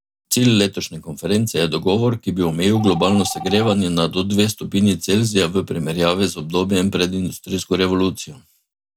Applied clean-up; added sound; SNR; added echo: none; Telephone; 16 dB; none.